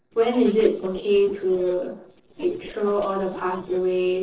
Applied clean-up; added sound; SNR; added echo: neural separator model SepFormer DNS4.